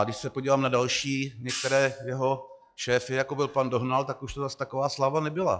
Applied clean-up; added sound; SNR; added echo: classical method log-MMSE.